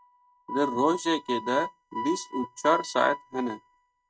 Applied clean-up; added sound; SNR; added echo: neural mask model RNNoise.